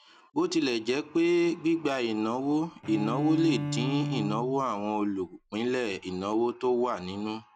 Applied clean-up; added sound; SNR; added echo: none; Bowed string instrument; 7 dB; none.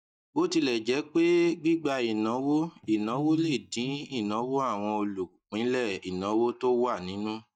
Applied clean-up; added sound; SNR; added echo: neural mask model DeepFilterNet 3.